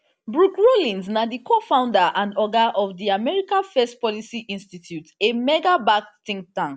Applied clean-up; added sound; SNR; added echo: none; none; none; none.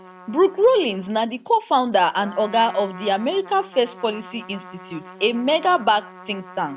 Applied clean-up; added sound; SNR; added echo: none; Trumpet; 19 dB; none.